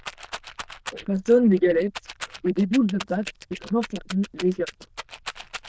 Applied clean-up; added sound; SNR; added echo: neural diffusion model UNIVERSE++.